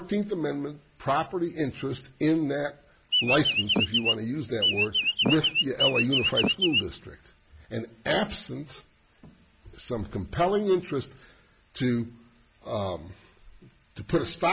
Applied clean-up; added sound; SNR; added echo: none; Chirp, tweet; -4 dB; none.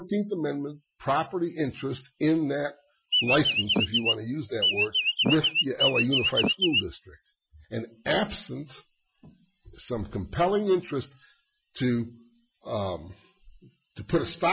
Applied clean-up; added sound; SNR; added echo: classical method Wiener filter.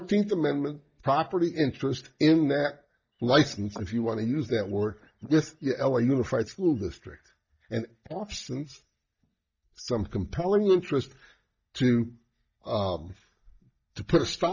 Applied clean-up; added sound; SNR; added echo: neural mask model DeepFilterNet 3.